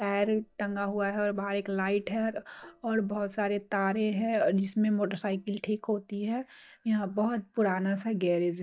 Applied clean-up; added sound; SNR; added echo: neural mask model DeepFilterNet 3.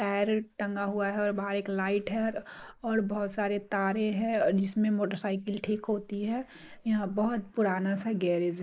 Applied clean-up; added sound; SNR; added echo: neural mask model Resemble Enhance denoiser.